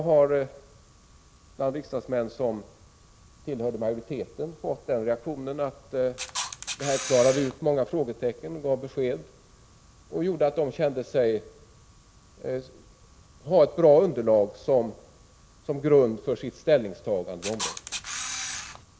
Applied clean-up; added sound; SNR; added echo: none; Camera; 7 dB; none.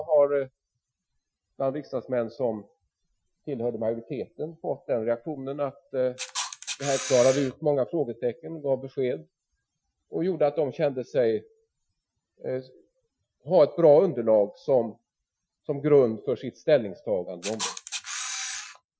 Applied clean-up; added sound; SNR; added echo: classical method Wiener filter.